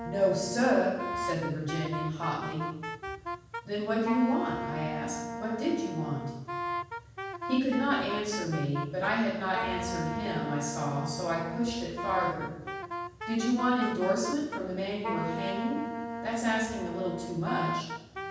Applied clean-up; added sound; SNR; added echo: none; Wind instrument, woodwind instrument; 6 dB; reverberation time 1.2 s.